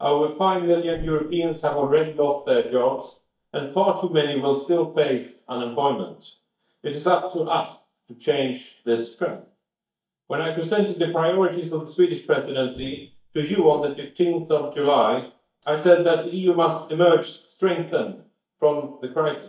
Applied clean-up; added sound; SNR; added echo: neural mask model DeepFilterNet 3.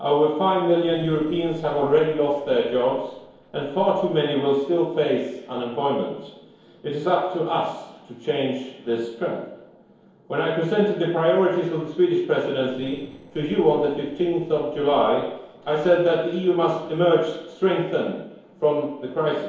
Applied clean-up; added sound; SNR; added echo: neural separator model SepFormer DNS4.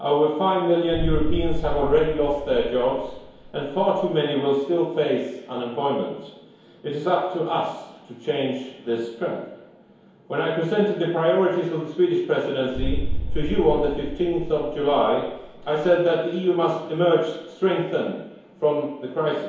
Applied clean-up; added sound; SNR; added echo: none; Boom; 3 dB; reverberation time 1.0 s.